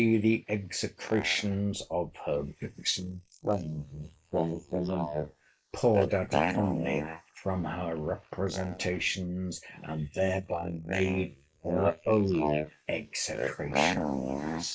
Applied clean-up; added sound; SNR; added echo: neural mask model Resemble Enhance denoiser.